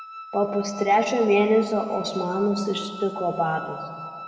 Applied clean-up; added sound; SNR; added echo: none; Wind instrument, woodwind instrument; 14 dB; reverberation time 2.1 s.